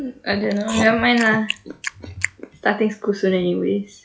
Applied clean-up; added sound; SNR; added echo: classical method log-MMSE.